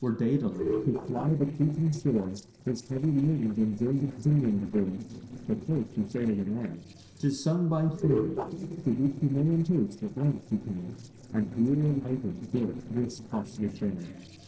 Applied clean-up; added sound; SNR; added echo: neural separator model SepFormer DNS4.